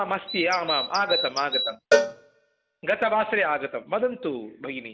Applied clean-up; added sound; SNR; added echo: none; Cowbell + Bird vocalization, bird call, bird song; 1 dB; none.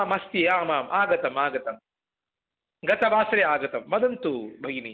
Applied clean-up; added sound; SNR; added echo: none; none; none; none.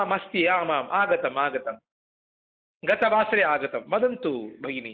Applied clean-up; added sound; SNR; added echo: neural mask model Resemble Enhance denoiser.